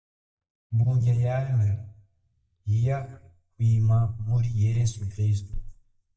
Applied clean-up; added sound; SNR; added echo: neural mask model DeepFilterNet 3.